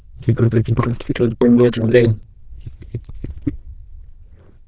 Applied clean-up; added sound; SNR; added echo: neural diffusion model UNIVERSE++.